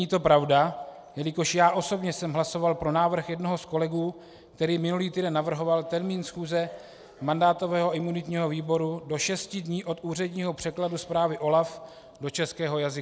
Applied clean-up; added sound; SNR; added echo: none; none; none; none.